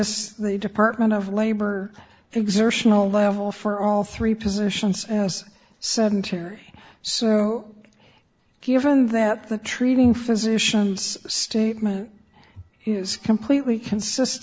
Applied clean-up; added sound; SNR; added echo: none; none; none; none.